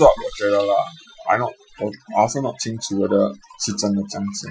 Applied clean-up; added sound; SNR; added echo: classical method Wiener filter.